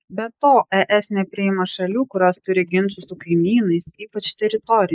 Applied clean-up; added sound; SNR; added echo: neural mask model Resemble Enhance denoiser.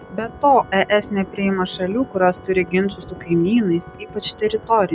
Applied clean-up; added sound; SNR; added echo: none; Organ + Livestock, farm animals, working animals; 18 dB; none.